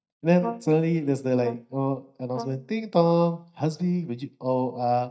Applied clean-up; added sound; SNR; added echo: neural mask model DeepFilterNet 3.